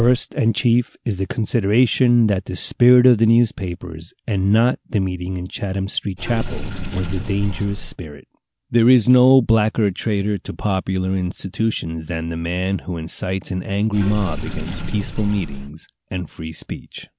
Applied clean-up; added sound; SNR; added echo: none; Sink (filling or washing) / Water; 12 dB; none.